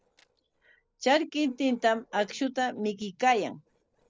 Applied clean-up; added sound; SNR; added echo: neural separator model SepFormer DNS4.